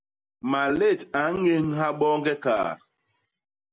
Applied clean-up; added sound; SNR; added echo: none; none; none; none.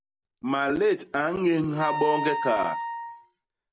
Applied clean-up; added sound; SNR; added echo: none; Wind instrument, woodwind instrument + Cricket; 3 dB; none.